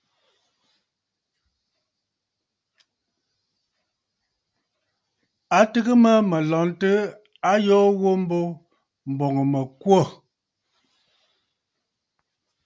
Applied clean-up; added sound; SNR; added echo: none; none; none; none.